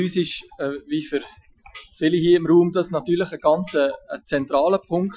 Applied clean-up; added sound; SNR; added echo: classical method Wiener filter.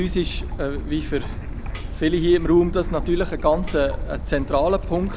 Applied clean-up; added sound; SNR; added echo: none; Tambourine + Stream / Bird; 5 dB; none.